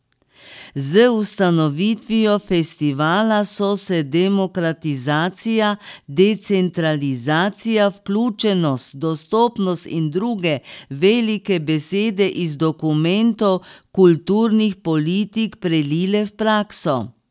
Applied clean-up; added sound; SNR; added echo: none; none; none; none.